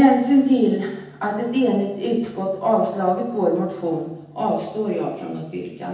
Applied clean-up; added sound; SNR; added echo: none; none; none; reverberation time 0.9 s.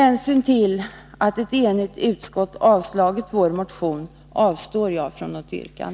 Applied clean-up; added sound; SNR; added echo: none; none; none; none.